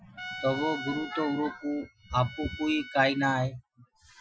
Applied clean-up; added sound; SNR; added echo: classical method Wiener filter.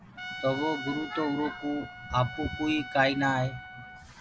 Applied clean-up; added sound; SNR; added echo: none; Trumpet; 11 dB; none.